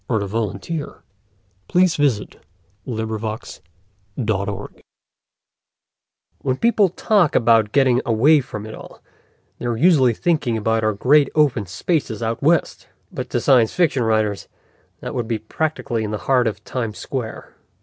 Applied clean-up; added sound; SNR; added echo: none; none; none; none.